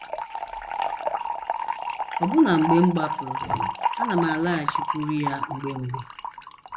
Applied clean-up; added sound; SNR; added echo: none; Fill (with liquid) / Trickle, dribble; 2 dB; none.